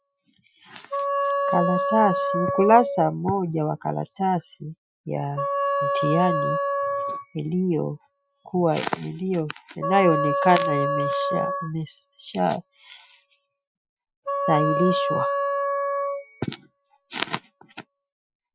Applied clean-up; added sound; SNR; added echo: classical method Wiener filter.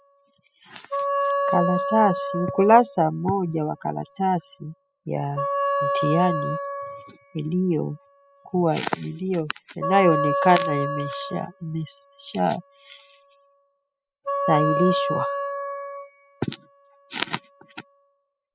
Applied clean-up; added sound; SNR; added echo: classical method spectral subtraction.